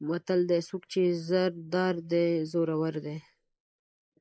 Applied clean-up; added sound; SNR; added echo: neural mask model Resemble Enhance denoiser.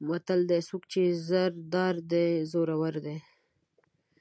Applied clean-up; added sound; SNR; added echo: none; none; none; none.